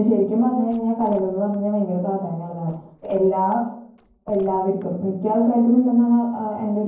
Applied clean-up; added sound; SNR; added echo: neural separator model SepFormer DNS4.